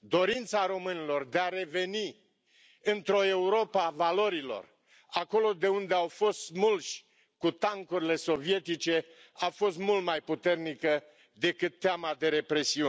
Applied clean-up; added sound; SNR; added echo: none; none; none; none.